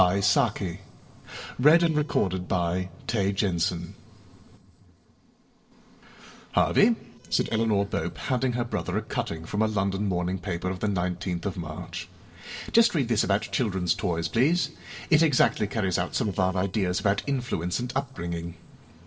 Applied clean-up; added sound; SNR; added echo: neural separator model SepFormer DNS4.